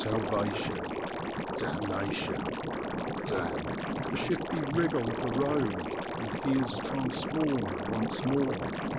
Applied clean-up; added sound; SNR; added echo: none; Liquid; 0 dB; none.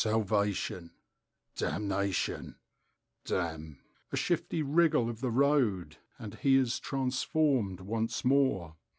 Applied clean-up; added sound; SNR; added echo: none; none; none; none.